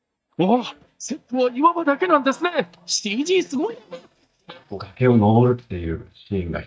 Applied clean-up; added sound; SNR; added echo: neural mask model DeepFilterNet 3.